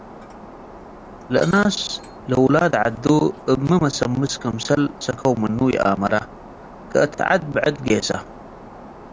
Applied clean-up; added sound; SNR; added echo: none; Shatter; 18 dB; none.